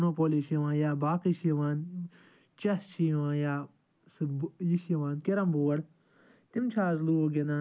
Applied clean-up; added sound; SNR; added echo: none; none; none; none.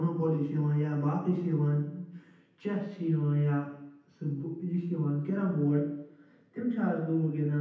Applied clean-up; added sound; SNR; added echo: none; none; none; reverberation time 0.9 s.